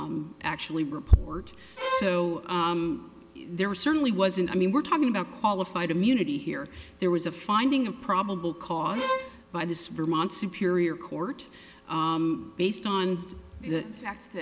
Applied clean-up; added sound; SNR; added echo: none; Bowed string instrument; 4 dB; none.